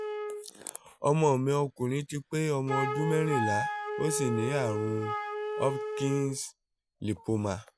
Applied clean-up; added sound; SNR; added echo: none; Wind instrument, woodwind instrument; 5 dB; none.